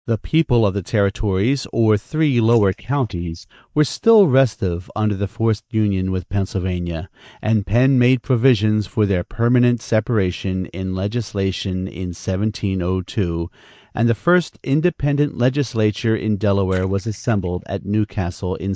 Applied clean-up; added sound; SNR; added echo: neural mask model DeepFilterNet 3.